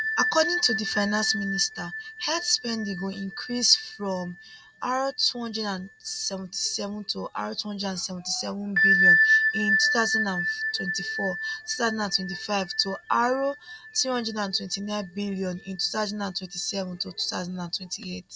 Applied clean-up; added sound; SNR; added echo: none; Bell; 1 dB; none.